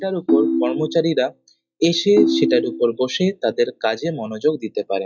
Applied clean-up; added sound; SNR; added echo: classical method log-MMSE.